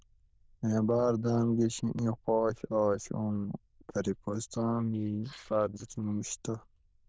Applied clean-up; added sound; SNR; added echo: neural diffusion model UNIVERSE++.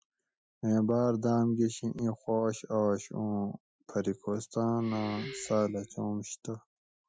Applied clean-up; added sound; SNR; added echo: classical method Wiener filter.